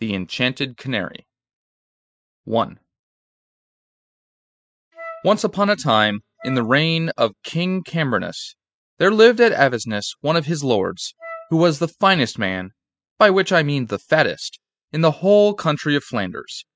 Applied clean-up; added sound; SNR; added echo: classical method spectral subtraction.